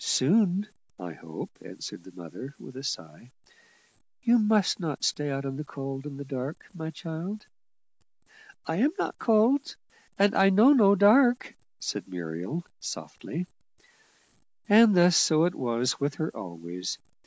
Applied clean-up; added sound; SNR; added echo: none; none; none; none.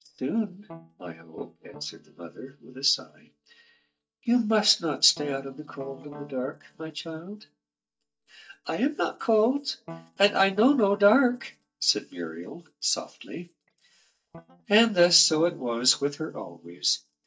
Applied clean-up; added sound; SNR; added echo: neural mask model DeepFilterNet 3.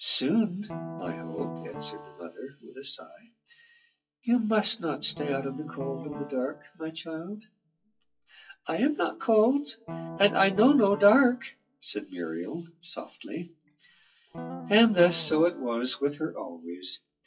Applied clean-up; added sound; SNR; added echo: classical method WPE with log-MMSE.